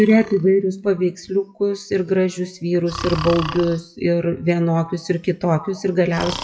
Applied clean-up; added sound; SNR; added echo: classical method WPE with log-MMSE.